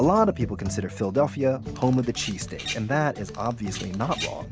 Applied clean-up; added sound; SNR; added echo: none; Bird vocalization, bird call, bird song; 13 dB; none.